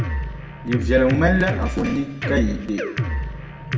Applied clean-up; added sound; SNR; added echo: none; Drum kit; 2 dB; reverberation time 0.9 s.